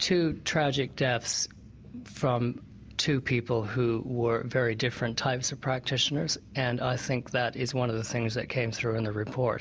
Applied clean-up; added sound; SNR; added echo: none; none; none; none.